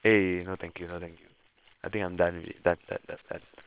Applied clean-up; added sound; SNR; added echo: neural separator model SepFormer WHAM!.